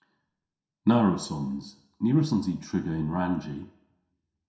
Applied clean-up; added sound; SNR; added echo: none; none; none; reverberation time 0.6 s.